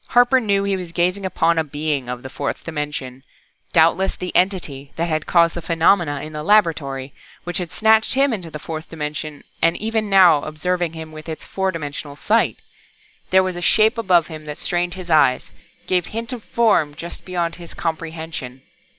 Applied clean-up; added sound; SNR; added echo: none; none; none; none.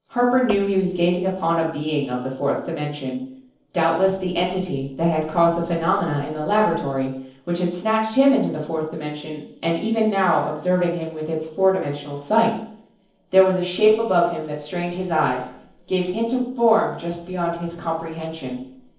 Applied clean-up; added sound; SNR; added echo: neural separator model SepFormer DNS4.